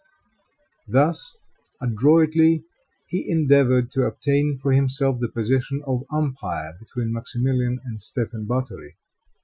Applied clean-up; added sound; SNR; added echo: classical method Wiener filter.